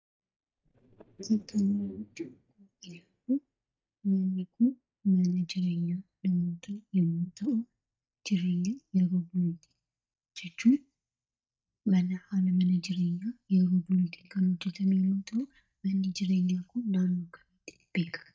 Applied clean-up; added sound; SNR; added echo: neural mask model DeepFilterNet 3.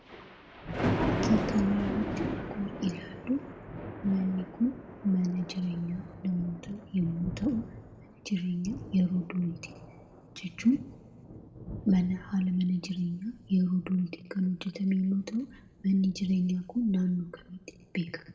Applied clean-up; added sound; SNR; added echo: none; Thunder; 8 dB; reverberation time 0.8 s.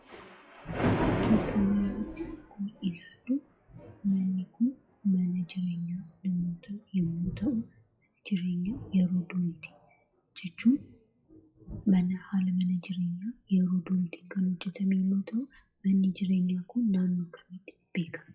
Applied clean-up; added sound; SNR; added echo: classical method WPE with log-MMSE.